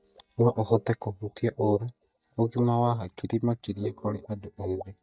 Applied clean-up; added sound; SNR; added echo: neural mask model DeepFilterNet 3.